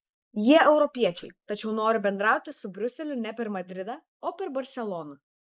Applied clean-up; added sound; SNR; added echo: neural mask model Resemble Enhance denoiser.